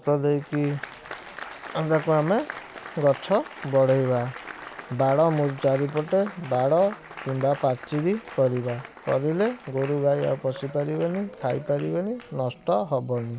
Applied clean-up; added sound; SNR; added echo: none; Applause; 16 dB; none.